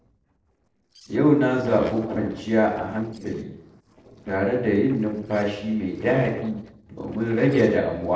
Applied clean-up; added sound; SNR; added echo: neural separator model SepFormer DNS4.